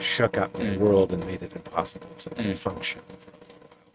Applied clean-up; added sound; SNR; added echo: neural mask model RNNoise.